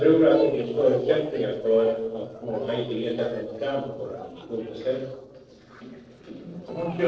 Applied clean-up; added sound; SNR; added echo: neural separator model SepFormer DNS4.